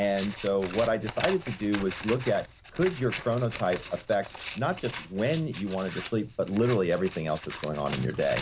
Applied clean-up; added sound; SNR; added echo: none; Scissors; 11 dB; none.